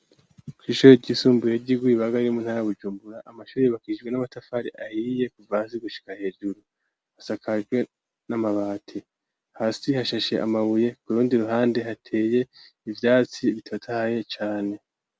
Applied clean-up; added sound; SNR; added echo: none; none; none; none.